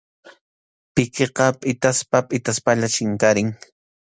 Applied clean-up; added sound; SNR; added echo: none; none; none; none.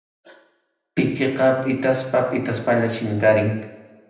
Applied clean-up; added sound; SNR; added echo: none; none; none; reverberation time 0.8 s.